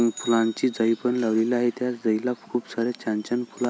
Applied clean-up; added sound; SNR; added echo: none; none; none; none.